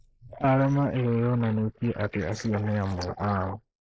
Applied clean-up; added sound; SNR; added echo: neural mask model Resemble Enhance denoiser.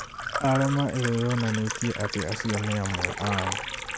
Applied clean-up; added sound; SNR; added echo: none; Liquid; 5 dB; none.